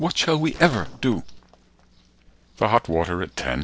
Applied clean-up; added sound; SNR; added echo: neural separator model SepFormer DNS4.